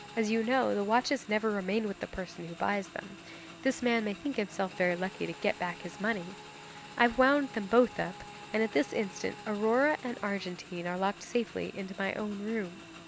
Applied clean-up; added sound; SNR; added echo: none; Motorcycle / Engine; 17 dB; none.